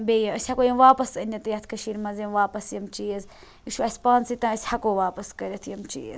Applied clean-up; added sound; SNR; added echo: none; none; none; none.